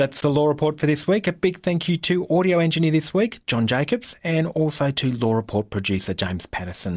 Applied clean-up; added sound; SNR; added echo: none; none; none; none.